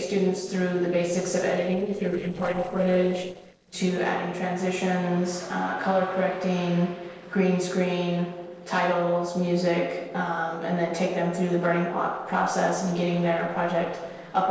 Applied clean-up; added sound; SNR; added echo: neural separator model SepFormer DNS4.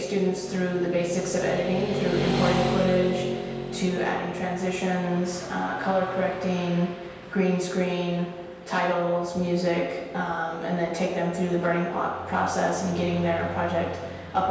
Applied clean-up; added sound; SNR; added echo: none; Motorcycle / Traffic noise, roadway noise; 8 dB; reverberation time 1.2 s.